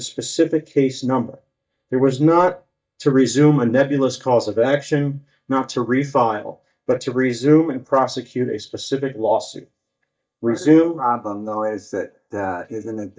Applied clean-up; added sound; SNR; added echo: neural mask model DeepFilterNet 3.